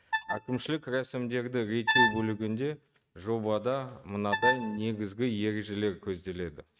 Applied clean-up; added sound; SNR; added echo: neural mask model RNNoise.